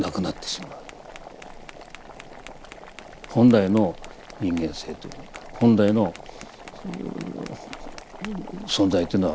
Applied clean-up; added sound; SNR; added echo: none; Boiling + Tap; 16 dB; none.